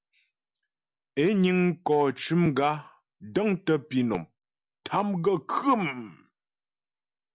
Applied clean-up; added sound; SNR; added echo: none; none; none; none.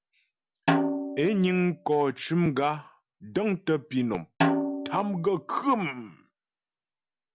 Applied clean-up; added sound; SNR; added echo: none; Snare drum; 3 dB; none.